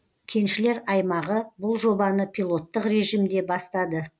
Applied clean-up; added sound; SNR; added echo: none; none; none; none.